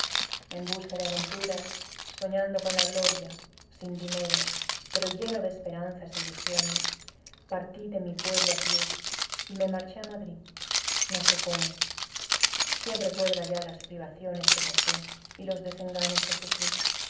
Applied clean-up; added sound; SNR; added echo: none; Keys jangling; -4 dB; reverberation time 0.6 s.